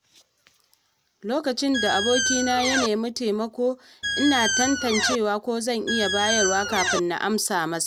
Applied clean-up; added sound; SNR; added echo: none; Squeak; 0 dB; none.